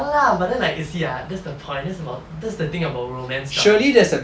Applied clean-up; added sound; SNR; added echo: none; none; none; none.